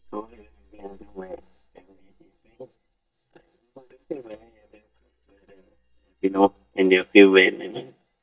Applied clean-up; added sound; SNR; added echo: neural mask model DeepFilterNet 3.